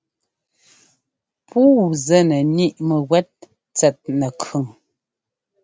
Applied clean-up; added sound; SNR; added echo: none; none; none; none.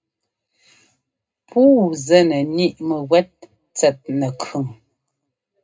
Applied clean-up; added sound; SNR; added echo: none; none; none; reverberation time 0.2 s.